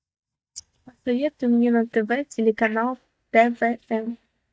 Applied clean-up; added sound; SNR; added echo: neural mask model DeepFilterNet 3.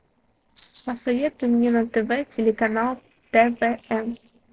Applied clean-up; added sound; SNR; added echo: neural separator model SepFormer DNS4.